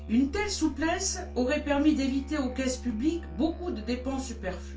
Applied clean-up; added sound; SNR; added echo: none; Musical instrument; 11 dB; reverberation time 0.2 s.